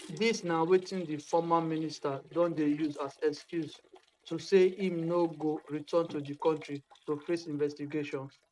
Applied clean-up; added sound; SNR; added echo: neural mask model RNNoise.